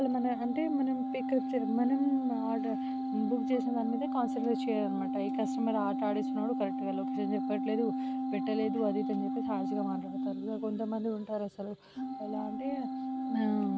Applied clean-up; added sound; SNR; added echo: none; Organ; 0 dB; none.